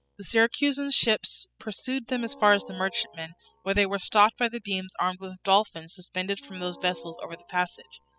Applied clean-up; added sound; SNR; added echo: classical method spectral subtraction.